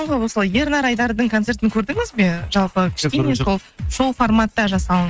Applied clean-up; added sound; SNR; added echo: neural mask model RNNoise.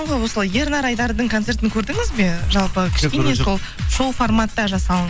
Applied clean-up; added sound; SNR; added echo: none; Tick-tock; 8 dB; none.